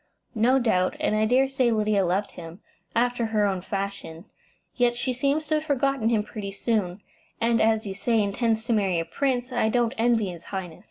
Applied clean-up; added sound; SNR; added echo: none; none; none; none.